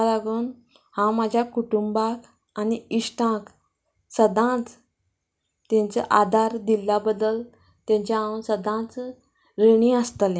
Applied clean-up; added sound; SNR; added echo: none; none; none; none.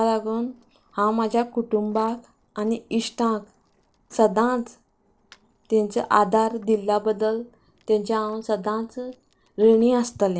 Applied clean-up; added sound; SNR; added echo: neural separator model SepFormer DNS4.